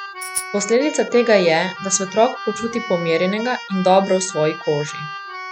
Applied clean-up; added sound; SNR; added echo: none; Keyboard (musical) + Tambourine; 12 dB; none.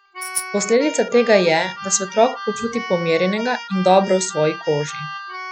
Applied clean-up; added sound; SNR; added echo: classical method log-MMSE.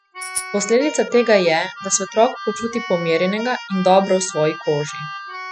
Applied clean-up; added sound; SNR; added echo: classical method spectral subtraction.